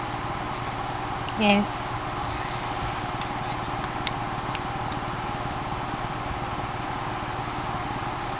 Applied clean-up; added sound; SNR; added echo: none; Engine / Aircraft; 5 dB; none.